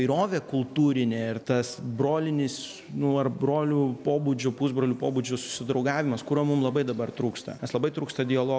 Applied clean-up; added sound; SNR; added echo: none; none; none; none.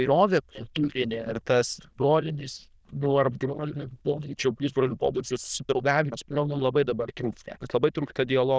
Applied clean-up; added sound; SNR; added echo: neural diffusion model UNIVERSE++.